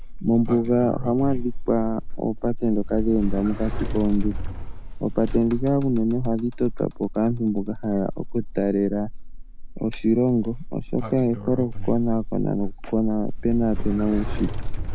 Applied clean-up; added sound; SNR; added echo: none; Sliding door; 3 dB; none.